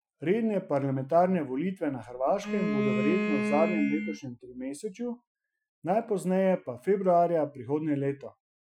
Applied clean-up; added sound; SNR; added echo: classical method Wiener filter.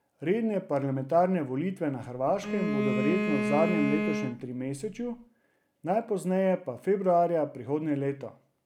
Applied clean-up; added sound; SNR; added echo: none; Bowed string instrument; 2 dB; none.